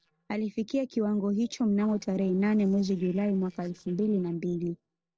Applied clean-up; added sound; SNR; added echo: neural separator model SepFormer DNS4.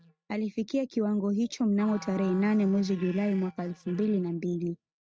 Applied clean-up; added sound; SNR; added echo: neural mask model RNNoise.